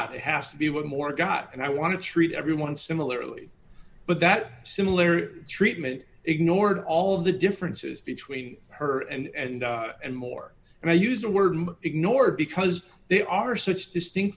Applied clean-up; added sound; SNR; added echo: none; none; none; none.